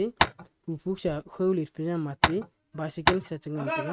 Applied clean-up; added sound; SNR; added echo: neural mask model RNNoise.